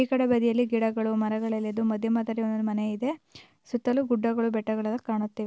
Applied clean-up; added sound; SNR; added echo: none; none; none; none.